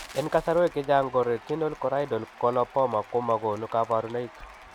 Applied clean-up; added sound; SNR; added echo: none; Applause / Cheering + Crackle; 20 dB; none.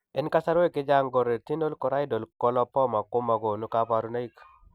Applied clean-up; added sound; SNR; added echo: none; none; none; none.